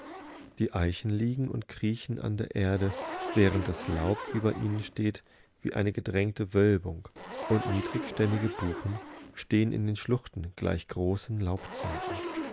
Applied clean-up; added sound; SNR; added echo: none; Zipper (clothing); 11 dB; none.